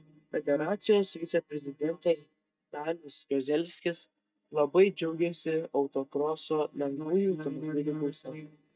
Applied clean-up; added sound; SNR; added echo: neural mask model DeepFilterNet 3.